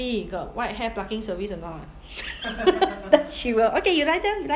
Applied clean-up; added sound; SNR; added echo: none; none; none; none.